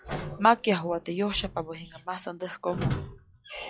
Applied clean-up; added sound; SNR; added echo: classical method log-MMSE.